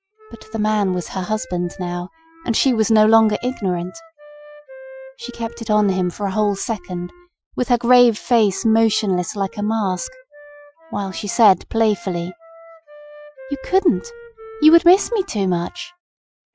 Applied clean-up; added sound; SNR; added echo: classical method Wiener filter.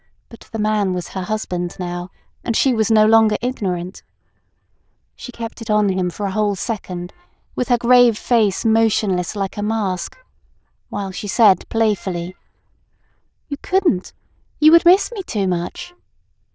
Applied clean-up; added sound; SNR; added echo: neural diffusion model UNIVERSE++.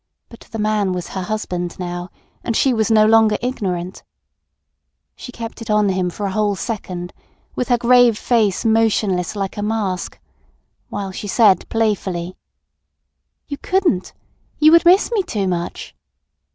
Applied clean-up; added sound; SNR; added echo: none; none; none; none.